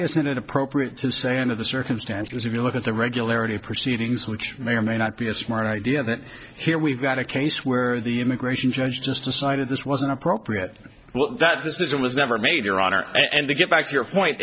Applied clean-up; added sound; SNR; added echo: neural separator model SepFormer DNS4.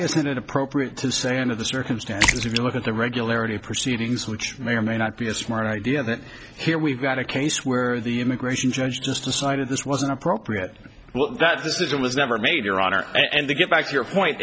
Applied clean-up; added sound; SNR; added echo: none; Splash, splatter; 5 dB; none.